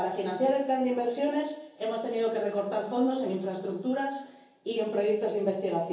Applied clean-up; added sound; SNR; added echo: none; none; none; reverberation time 0.7 s.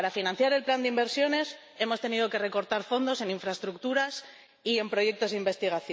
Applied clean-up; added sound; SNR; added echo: none; none; none; none.